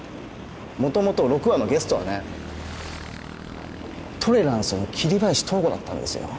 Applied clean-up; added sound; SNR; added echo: none; Train + Motorcycle / Engine; 13 dB; none.